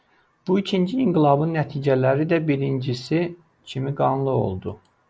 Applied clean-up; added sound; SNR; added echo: none; none; none; none.